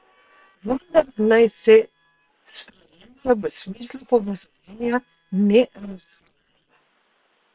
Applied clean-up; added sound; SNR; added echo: neural separator model SepFormer WHAM!.